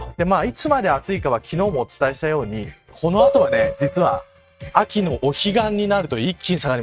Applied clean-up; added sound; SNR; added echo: neural mask model RNNoise.